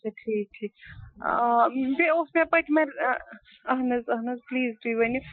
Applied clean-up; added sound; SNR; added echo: classical method Wiener filter.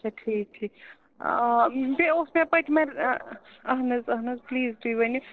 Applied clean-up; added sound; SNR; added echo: neural separator model SepFormer DNS4.